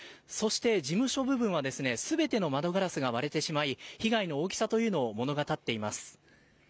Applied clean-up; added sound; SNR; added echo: none; none; none; none.